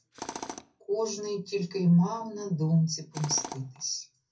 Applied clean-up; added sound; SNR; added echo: none; Tools; 16 dB; reverberation time 0.3 s.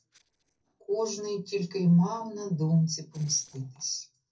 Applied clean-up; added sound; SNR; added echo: neural separator model SepFormer DNS4.